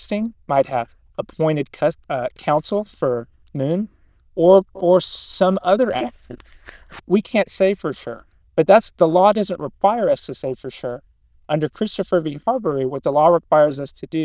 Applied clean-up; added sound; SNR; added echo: neural diffusion model UNIVERSE++.